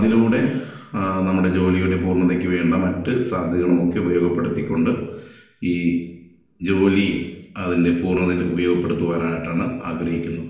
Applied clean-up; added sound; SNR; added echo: none; none; none; reverberation time 0.9 s.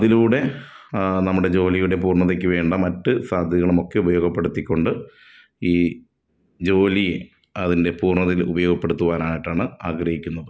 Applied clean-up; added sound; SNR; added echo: none; none; none; none.